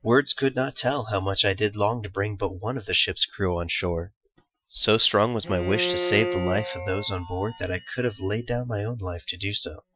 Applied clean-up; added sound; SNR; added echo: classical method Wiener filter.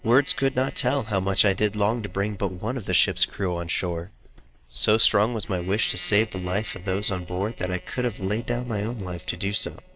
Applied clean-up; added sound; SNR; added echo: neural separator model SepFormer DNS4.